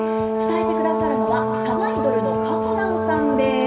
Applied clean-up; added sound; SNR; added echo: none; Brass instrument; -3 dB; reverberation time 2.0 s.